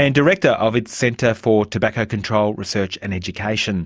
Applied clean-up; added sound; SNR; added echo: none; none; none; none.